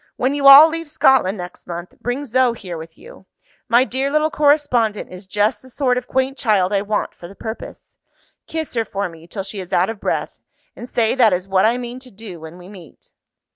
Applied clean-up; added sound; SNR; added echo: none; none; none; none.